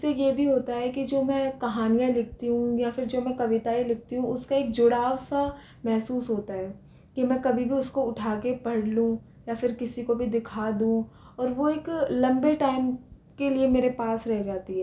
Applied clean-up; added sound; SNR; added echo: none; none; none; none.